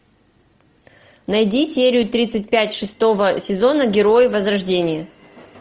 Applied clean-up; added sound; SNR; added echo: none; none; none; none.